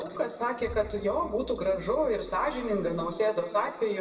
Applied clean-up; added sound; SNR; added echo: none; Explosion; 17 dB; reverberation time 1.6 s.